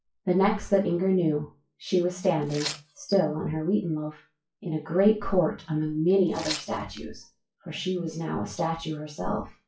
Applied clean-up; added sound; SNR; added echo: classical method WPE with log-MMSE.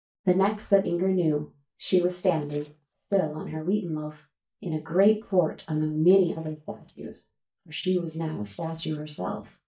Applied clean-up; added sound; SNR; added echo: neural mask model DeepFilterNet 3.